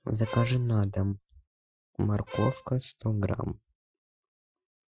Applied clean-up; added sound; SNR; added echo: classical method Wiener filter.